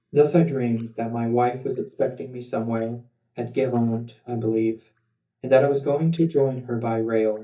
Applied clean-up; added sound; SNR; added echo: neural mask model DeepFilterNet 3.